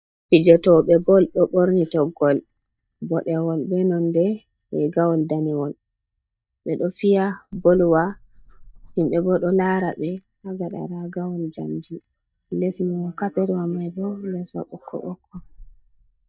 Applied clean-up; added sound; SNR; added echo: neural mask model DeepFilterNet 3.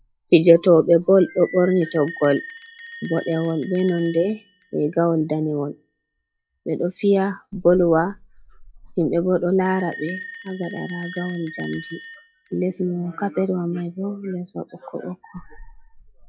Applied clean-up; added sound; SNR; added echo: classical method log-MMSE.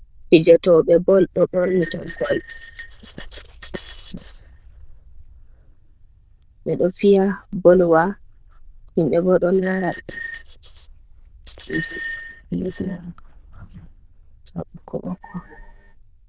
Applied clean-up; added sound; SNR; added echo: neural diffusion model UNIVERSE++.